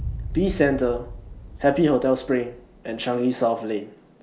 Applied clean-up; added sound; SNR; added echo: none; Boom; 13 dB; none.